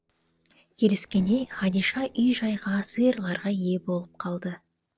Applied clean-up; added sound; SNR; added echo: neural separator model SepFormer DNS4.